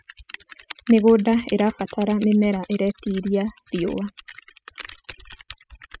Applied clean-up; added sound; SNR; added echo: classical method spectral subtraction.